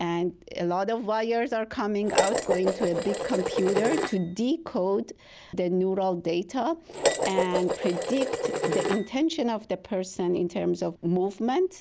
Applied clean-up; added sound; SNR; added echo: none; Dishes, pots, and pans; 1 dB; none.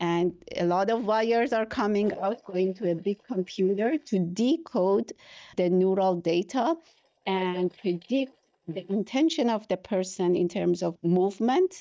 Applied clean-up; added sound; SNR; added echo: neural mask model DeepFilterNet 3.